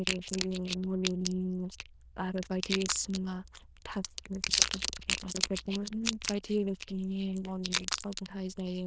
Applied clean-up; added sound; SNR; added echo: neural diffusion model UNIVERSE++.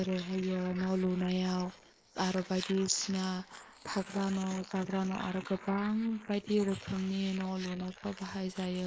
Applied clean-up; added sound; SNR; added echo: neural mask model Resemble Enhance denoiser.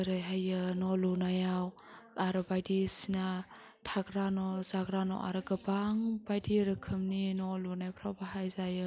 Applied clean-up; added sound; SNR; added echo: none; none; none; none.